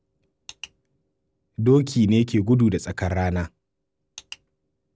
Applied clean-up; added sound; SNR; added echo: none; none; none; none.